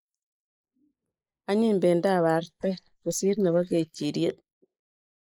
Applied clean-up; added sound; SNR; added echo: neural mask model Resemble Enhance denoiser.